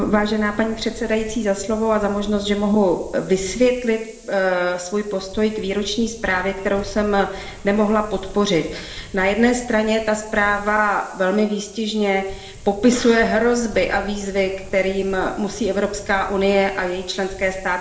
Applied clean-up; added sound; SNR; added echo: none; Wind; 17 dB; reverberation time 1.7 s.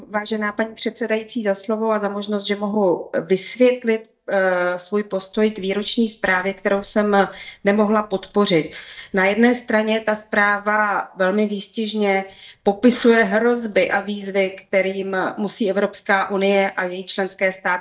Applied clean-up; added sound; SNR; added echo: neural mask model DeepFilterNet 3.